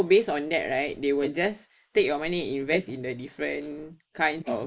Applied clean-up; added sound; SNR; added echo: neural mask model Resemble Enhance denoiser.